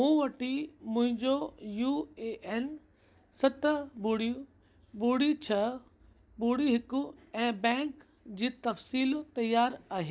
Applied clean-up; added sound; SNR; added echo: none; none; none; none.